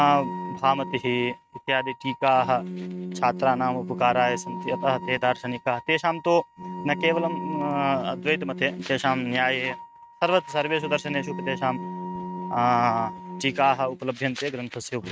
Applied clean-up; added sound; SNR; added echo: neural mask model RNNoise.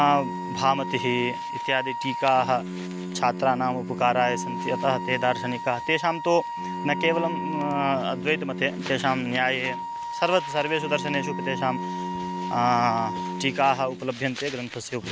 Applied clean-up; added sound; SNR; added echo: none; Wind instrument, woodwind instrument + Bowed string instrument; 6 dB; none.